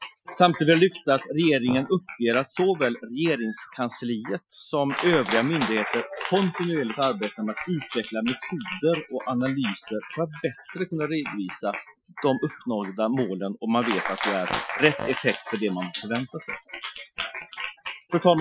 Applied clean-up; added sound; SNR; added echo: classical method Wiener filter.